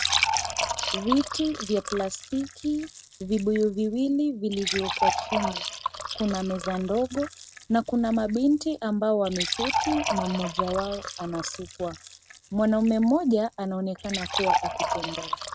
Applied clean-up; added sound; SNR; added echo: neural mask model RNNoise.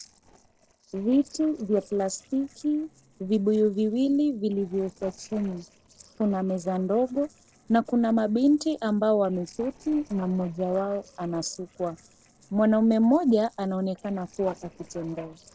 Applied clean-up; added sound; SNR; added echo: neural separator model SepFormer DNS4.